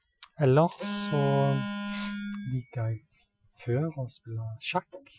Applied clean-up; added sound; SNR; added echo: classical method Wiener filter.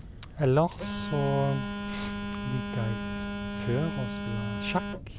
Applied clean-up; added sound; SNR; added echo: none; Telephone; 4 dB; none.